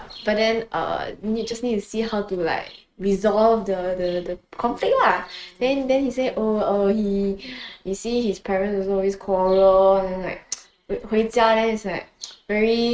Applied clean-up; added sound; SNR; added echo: neural mask model RNNoise.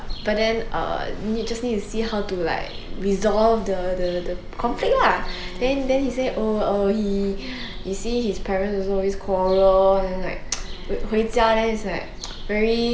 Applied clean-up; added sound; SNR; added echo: none; Bird vocalization, bird call, bird song; 7 dB; none.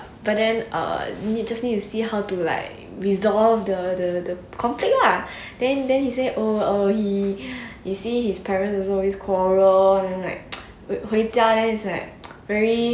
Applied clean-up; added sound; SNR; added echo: none; none; none; none.